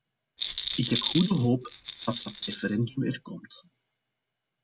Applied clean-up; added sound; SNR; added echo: none; Rattle; 5 dB; none.